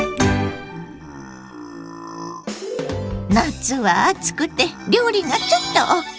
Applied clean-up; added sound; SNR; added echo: none; Burping, eructation; 14 dB; none.